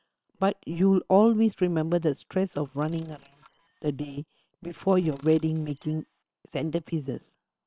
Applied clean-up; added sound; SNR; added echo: neural separator model SepFormer WHAM!.